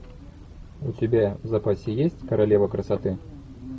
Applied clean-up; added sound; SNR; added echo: none; none; none; none.